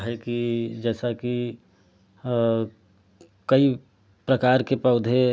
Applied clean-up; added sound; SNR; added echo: none; none; none; none.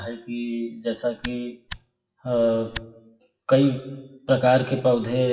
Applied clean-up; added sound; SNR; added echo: classical method WPE with log-MMSE.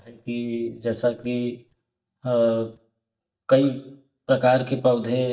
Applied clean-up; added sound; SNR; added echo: neural mask model DeepFilterNet 3.